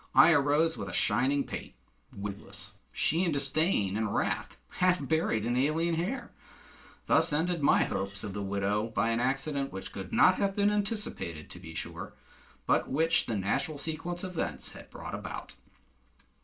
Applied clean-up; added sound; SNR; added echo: neural separator model SepFormer DNS4.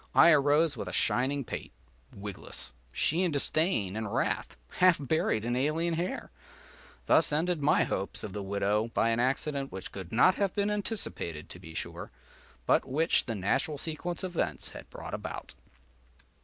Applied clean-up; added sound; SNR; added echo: none; none; none; none.